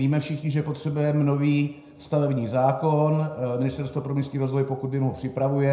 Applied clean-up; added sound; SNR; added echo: none; none; none; reverberation time 0.4 s.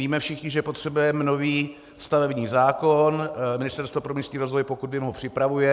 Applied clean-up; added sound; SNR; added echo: none; none; none; none.